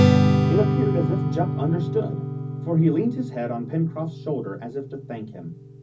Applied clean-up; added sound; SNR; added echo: none; Strum; -3 dB; reverberation time 0.4 s.